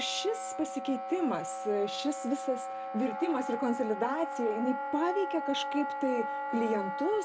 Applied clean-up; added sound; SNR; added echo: none; Wind instrument, woodwind instrument; 5 dB; none.